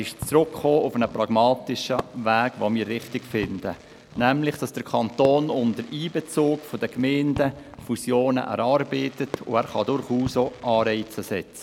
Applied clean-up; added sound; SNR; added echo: none; Fireworks; 18 dB; none.